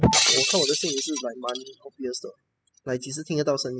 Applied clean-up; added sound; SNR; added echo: classical method spectral subtraction.